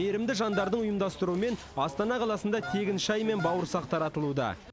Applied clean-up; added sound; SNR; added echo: none; Wind instrument, woodwind instrument; 13 dB; none.